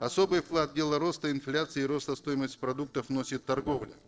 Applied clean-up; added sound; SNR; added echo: neural separator model SepFormer DNS4.